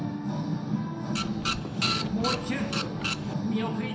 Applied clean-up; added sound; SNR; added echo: none; Printer; 3 dB; reverberation time 0.7 s.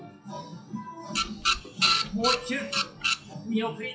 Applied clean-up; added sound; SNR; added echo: classical method WPE with log-MMSE.